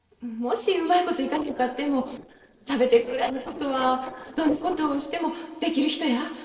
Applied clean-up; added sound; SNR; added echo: neural separator model SepFormer DNS4.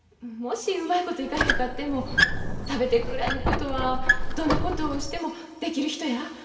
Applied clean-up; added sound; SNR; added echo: none; Squeak; -3 dB; reverberation time 3.0 s.